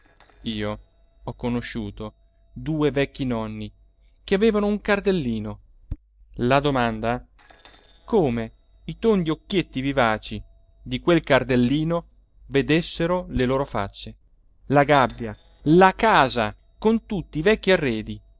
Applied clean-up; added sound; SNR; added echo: neural separator model SepFormer DNS4.